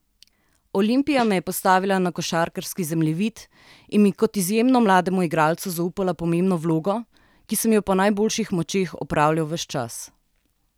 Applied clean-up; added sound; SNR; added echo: none; Snare drum; 17 dB; none.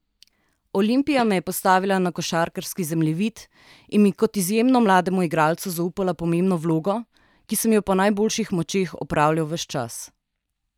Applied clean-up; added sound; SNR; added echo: neural mask model DeepFilterNet 3.